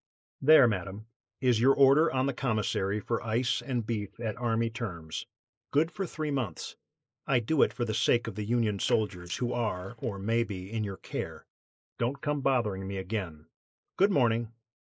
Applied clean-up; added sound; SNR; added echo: neural mask model Resemble Enhance denoiser.